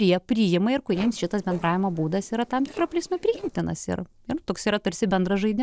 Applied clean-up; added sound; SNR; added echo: neural separator model SepFormer DNS4.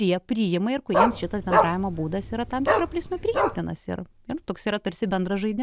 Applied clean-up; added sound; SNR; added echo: none; Bark; -2 dB; none.